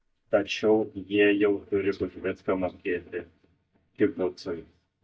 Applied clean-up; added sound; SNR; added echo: neural mask model DeepFilterNet 3.